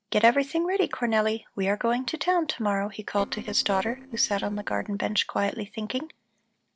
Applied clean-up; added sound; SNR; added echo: neural separator model SepFormer DNS4.